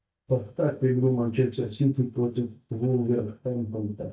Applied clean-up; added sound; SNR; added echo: neural mask model DeepFilterNet 3.